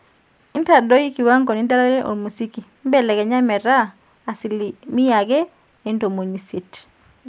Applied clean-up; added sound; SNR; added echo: none; none; none; none.